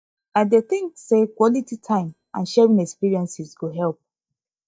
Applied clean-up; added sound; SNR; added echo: neural mask model DeepFilterNet 3.